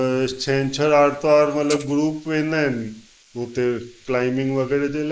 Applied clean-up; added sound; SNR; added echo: neural mask model Resemble Enhance denoiser.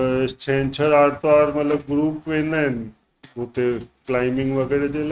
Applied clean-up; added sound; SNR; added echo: neural mask model RNNoise.